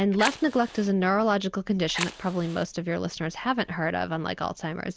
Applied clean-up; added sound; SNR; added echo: none; Fire; 11 dB; none.